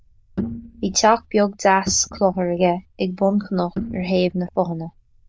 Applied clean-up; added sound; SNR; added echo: neural diffusion model UNIVERSE++.